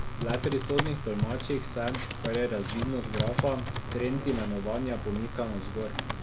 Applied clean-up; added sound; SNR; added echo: none; Computer keyboard; 0 dB; none.